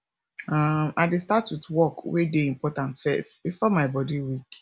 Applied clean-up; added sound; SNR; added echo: none; none; none; none.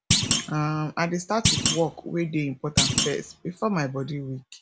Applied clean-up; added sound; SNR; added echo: none; Thump, thud; -1 dB; none.